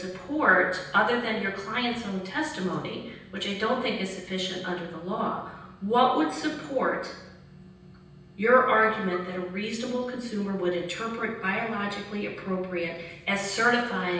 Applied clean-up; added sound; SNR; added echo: none; none; none; reverberation time 0.9 s.